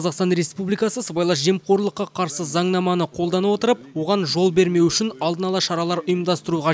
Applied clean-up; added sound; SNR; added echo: none; none; none; none.